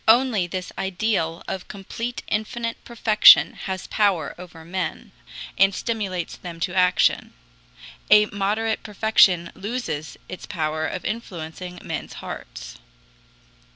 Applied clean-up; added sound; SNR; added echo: none; none; none; none.